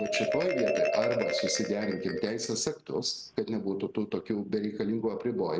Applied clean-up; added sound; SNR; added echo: none; Marimba, xylophone; 3 dB; none.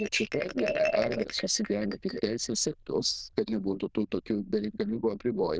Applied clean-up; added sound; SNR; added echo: neural diffusion model UNIVERSE++.